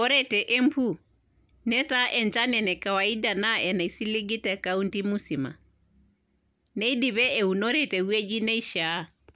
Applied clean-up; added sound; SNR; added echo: none; none; none; none.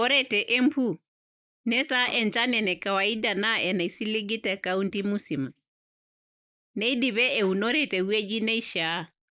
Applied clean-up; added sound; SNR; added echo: neural mask model Resemble Enhance denoiser.